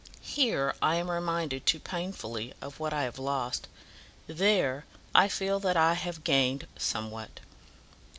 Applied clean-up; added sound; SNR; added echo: none; none; none; none.